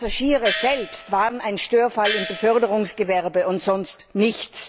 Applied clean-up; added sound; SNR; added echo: none; Gong; 9 dB; none.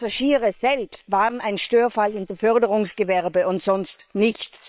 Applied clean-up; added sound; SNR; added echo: neural separator model SepFormer WHAM!.